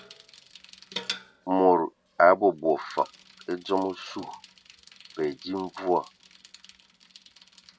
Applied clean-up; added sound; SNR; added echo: none; Bicycle; 18 dB; none.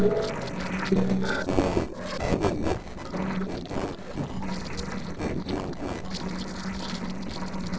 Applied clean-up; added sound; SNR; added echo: neural separator model SepFormer DNS4.